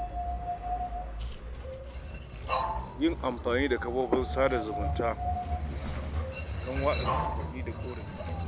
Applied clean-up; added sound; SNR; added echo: none; Dog + Train; -1 dB; none.